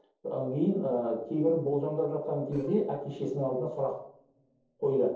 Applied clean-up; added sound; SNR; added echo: neural separator model SepFormer DNS4.